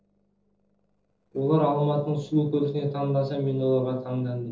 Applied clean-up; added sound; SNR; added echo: neural separator model SepFormer DNS4.